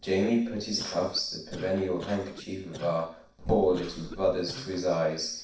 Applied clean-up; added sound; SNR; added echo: neural separator model SepFormer DNS4.